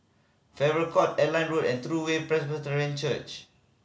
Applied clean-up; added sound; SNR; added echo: none; none; none; none.